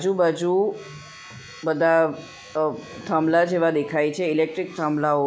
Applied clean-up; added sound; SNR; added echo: none; none; none; none.